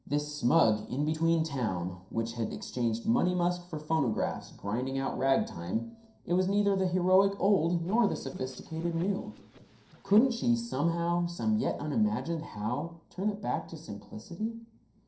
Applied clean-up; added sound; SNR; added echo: neural separator model SepFormer DNS4.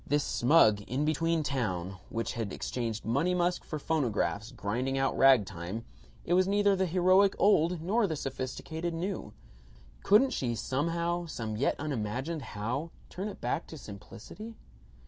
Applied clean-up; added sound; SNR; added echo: none; none; none; none.